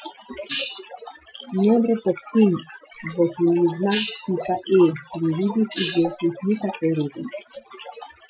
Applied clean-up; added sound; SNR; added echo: classical method Wiener filter.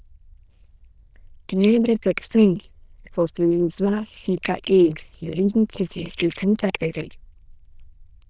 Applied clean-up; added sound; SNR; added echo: neural diffusion model UNIVERSE++.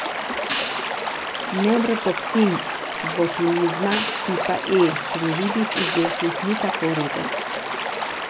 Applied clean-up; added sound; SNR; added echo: none; Hi-hat + Stream / Liquid; 2 dB; none.